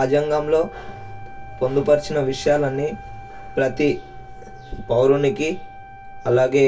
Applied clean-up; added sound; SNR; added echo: none; Wind instrument, woodwind instrument; 20 dB; reverberation time 0.1 s.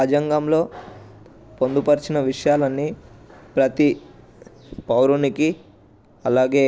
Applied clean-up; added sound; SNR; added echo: none; none; none; none.